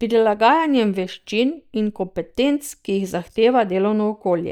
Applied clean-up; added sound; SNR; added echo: neural mask model DeepFilterNet 3.